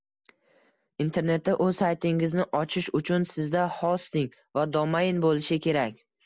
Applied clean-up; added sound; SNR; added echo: none; none; none; none.